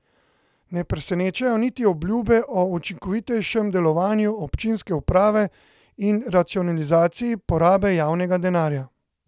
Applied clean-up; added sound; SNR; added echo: none; none; none; none.